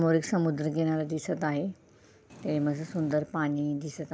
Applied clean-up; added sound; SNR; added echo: none; Purr; 18 dB; none.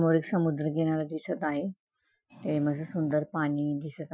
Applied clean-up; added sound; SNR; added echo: classical method Wiener filter.